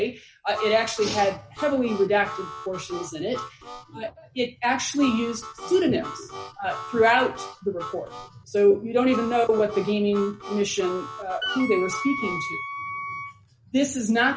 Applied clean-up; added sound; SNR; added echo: none; Harmonica + Wind instrument, woodwind instrument; 11 dB; none.